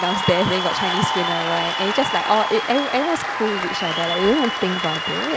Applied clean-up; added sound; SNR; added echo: none; Applause / Cheering; 2 dB; none.